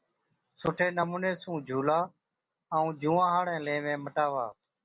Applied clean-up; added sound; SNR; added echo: none; none; none; none.